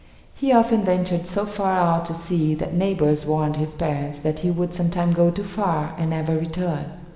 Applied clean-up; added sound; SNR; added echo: none; none; none; reverberation time 1.7 s.